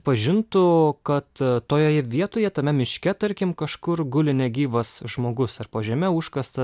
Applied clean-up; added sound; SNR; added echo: none; none; none; none.